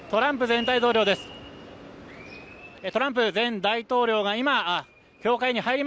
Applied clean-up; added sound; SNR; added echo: none; none; none; none.